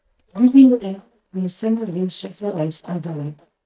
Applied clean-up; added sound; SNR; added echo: neural mask model DeepFilterNet 3.